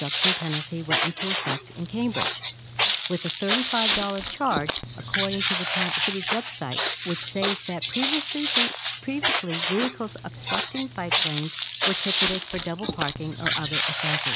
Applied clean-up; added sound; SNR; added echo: none; Walk, footsteps; -3 dB; none.